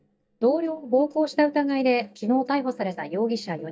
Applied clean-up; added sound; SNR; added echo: neural mask model DeepFilterNet 3.